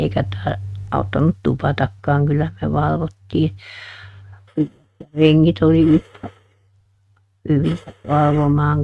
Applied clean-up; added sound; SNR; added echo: neural mask model RNNoise.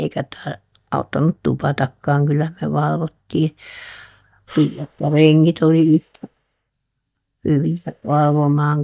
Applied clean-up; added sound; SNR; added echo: neural mask model DeepFilterNet 3.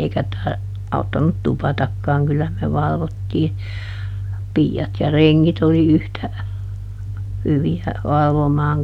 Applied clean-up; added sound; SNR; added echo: none; none; none; none.